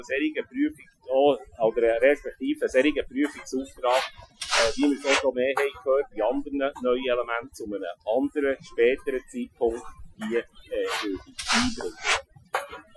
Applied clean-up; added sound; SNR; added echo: classical method Wiener filter.